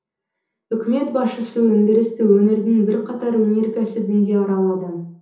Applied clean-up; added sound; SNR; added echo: none; none; none; reverberation time 0.6 s.